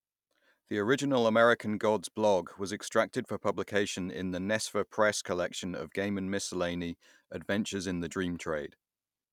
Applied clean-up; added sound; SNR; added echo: none; none; none; none.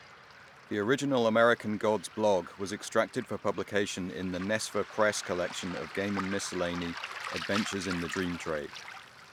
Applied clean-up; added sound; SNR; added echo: none; Waves, surf; 12 dB; none.